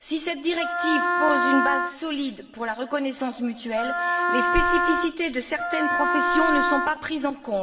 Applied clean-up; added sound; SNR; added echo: none; Wind instrument, woodwind instrument; -2 dB; reverberation time 1.4 s.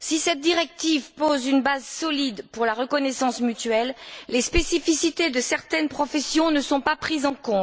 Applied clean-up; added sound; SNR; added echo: none; none; none; none.